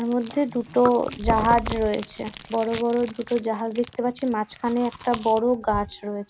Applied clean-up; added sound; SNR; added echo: none; Chewing, mastication; 12 dB; none.